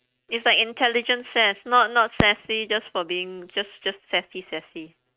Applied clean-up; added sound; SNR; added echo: neural mask model RNNoise.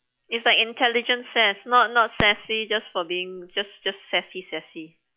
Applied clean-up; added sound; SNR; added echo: classical method log-MMSE.